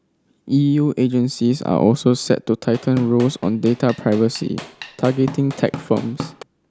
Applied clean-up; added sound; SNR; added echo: none; Drum / Drum kit; 15 dB; none.